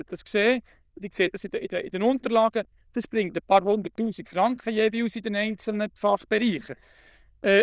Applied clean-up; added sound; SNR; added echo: neural diffusion model UNIVERSE++.